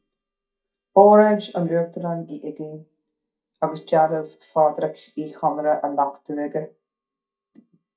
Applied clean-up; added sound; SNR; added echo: neural mask model DeepFilterNet 3.